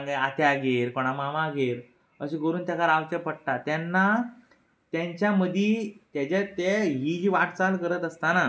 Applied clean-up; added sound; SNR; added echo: none; none; none; none.